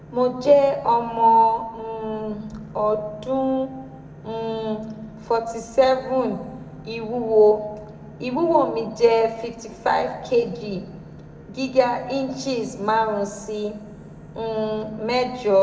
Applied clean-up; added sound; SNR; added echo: none; Engine / Boat, Water vehicle; 19 dB; reverberation time 1.3 s.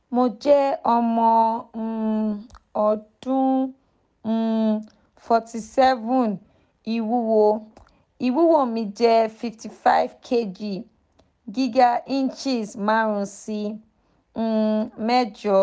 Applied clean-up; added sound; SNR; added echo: none; none; none; none.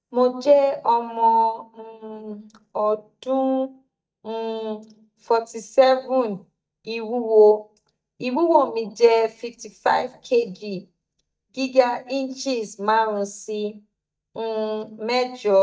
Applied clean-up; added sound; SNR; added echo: neural mask model DeepFilterNet 3.